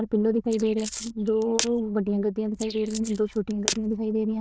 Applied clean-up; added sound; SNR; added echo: neural diffusion model UNIVERSE++.